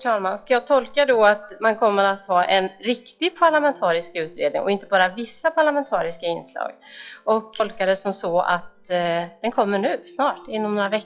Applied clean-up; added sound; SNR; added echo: classical method log-MMSE.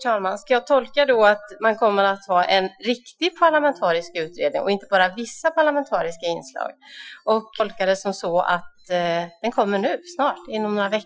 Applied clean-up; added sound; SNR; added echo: classical method Wiener filter.